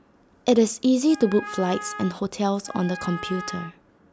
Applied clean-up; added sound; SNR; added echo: none; Wind instrument, woodwind instrument; 13 dB; none.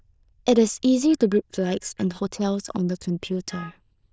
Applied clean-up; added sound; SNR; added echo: neural diffusion model UNIVERSE++.